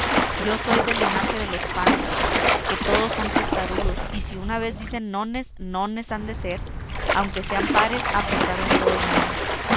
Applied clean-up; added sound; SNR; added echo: none; Splash, splatter; -4 dB; none.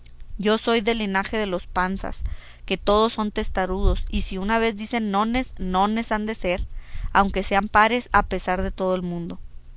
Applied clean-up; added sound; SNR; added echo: none; none; none; none.